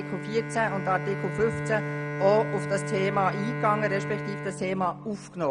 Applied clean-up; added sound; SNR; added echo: none; Bowed string instrument; 5 dB; none.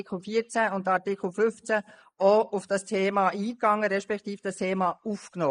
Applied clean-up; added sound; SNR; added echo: neural mask model Resemble Enhance denoiser.